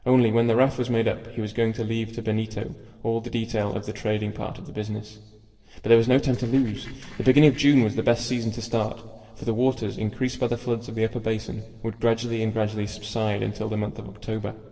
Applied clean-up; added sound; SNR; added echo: neural separator model SepFormer DNS4.